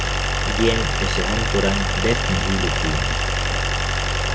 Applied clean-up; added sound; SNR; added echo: none; Idling; -5 dB; none.